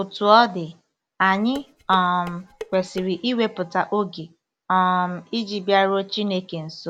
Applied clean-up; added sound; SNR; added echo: none; Dishes, pots, and pans; 19 dB; none.